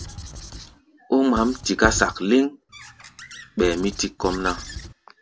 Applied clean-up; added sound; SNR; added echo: none; Squeak / Writing; 11 dB; none.